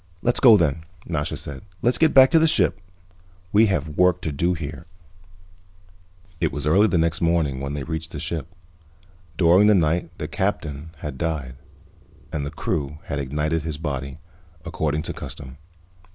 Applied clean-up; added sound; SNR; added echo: none; none; none; none.